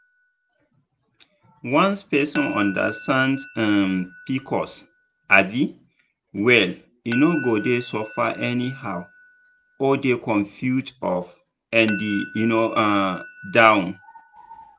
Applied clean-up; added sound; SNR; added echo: none; Chink, clink; 10 dB; none.